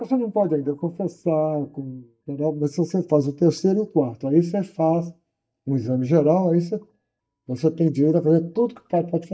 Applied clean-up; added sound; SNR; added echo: neural mask model DeepFilterNet 3.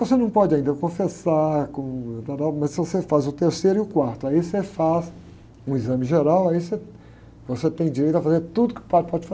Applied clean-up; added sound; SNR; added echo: none; none; none; none.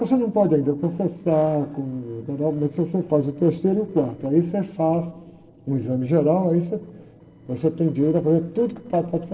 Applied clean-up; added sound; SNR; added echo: neural separator model SepFormer DNS4.